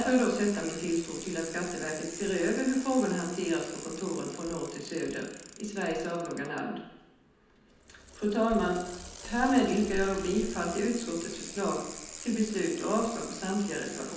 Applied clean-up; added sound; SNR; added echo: none; Bicycle; 12 dB; reverberation time 0.9 s.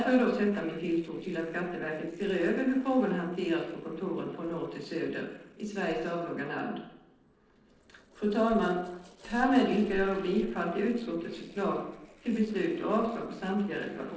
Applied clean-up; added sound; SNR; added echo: neural separator model SepFormer DNS4.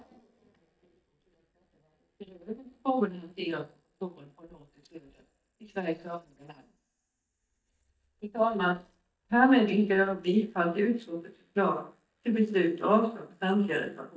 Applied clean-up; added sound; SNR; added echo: neural mask model DeepFilterNet 3.